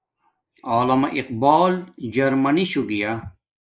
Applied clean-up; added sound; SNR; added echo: neural mask model Resemble Enhance denoiser.